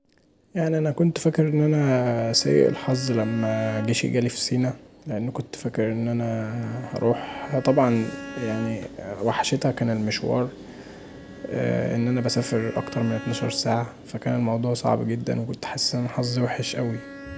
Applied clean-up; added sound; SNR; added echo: none; Bowed string instrument; 17 dB; none.